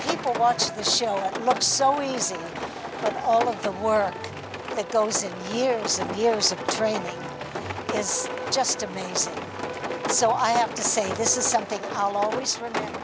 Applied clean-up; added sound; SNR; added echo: none; Rain; 7 dB; none.